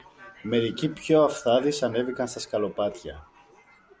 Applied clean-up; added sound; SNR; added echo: none; none; none; none.